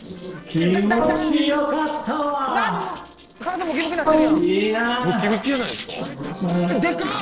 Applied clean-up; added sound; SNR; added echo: neural separator model SepFormer DNS4.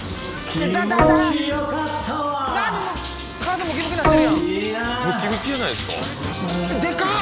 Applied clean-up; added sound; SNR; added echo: none; Bowed string instrument; -1 dB; none.